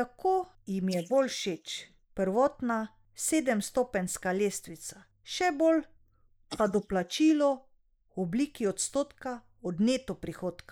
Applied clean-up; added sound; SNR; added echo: neural mask model Resemble Enhance denoiser.